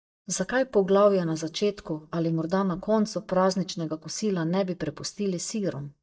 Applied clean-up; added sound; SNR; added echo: neural mask model DeepFilterNet 3.